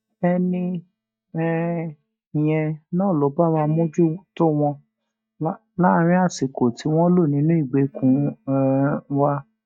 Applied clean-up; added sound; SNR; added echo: neural mask model DeepFilterNet 3.